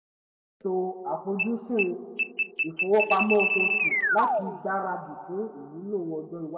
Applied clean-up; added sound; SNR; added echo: none; Alarm; -2 dB; reverberation time 1.5 s.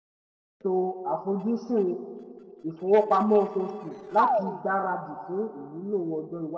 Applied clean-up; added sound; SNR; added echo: neural separator model SepFormer DNS4.